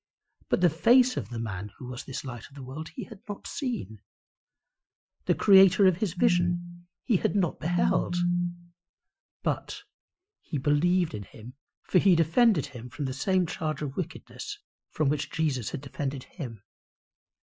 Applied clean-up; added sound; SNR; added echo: classical method Wiener filter.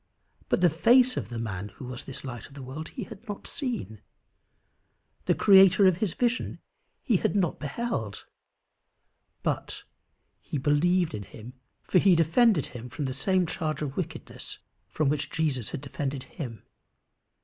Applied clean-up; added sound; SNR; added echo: neural mask model Resemble Enhance denoiser.